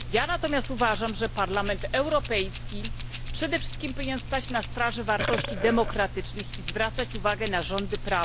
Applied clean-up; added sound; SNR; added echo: none; Burping, eructation + Keys jangling; -1 dB; none.